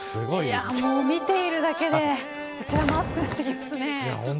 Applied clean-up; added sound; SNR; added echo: none; Walk, footsteps; 2 dB; none.